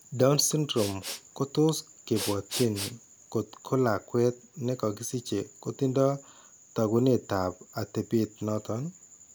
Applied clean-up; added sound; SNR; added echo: none; Respiratory sounds; 12 dB; none.